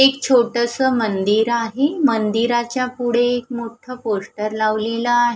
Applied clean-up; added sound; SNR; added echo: none; none; none; none.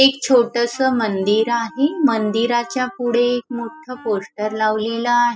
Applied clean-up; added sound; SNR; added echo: classical method spectral subtraction.